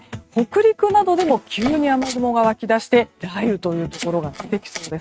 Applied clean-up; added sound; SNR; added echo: neural mask model RNNoise.